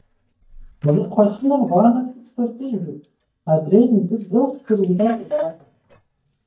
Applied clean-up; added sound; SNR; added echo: neural mask model DeepFilterNet 3.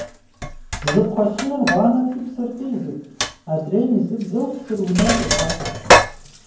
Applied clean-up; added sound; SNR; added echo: none; Sink (filling or washing); 1 dB; reverberation time 0.9 s.